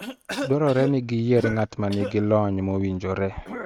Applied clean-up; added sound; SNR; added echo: neural mask model RNNoise.